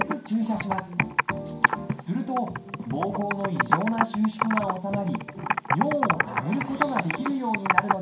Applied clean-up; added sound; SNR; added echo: none; Computer keyboard; 0 dB; reverberation time 0.5 s.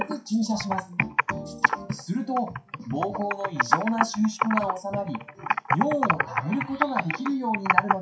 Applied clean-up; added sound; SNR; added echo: classical method WPE with log-MMSE.